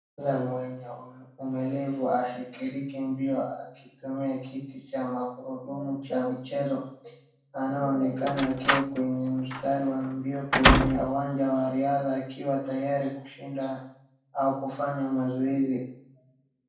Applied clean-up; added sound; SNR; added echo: none; Slam; -3 dB; reverberation time 0.6 s.